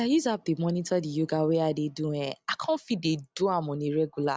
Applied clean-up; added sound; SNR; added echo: none; none; none; none.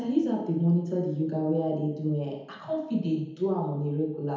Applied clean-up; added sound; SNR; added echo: none; none; none; reverberation time 0.9 s.